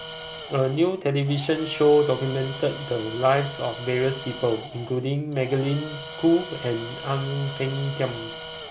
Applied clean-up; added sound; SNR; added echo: none; Tools; 13 dB; none.